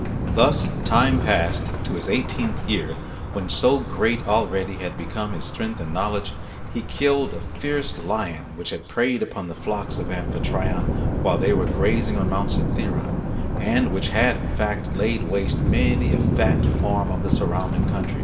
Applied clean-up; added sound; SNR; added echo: none; Thunder; 0 dB; reverberation time 3.0 s.